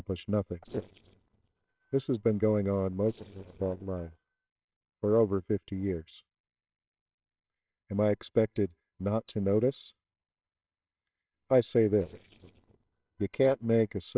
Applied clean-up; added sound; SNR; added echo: neural separator model SepFormer WHAMR!.